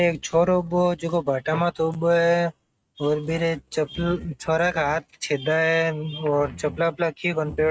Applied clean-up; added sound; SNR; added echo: neural mask model RNNoise.